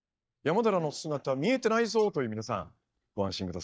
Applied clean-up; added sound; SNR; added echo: neural mask model DeepFilterNet 3.